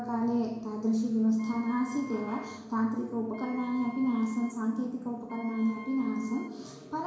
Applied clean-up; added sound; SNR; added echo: none; Wind instrument, woodwind instrument; 18 dB; reverberation time 0.7 s.